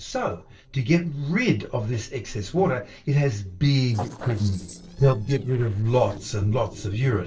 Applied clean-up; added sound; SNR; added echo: neural separator model SepFormer DNS4.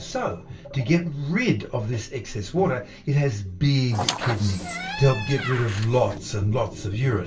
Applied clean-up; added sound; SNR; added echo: none; Squeak; 7 dB; reverberation time 0.2 s.